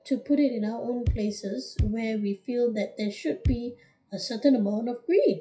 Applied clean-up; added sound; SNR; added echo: classical method WPE with log-MMSE.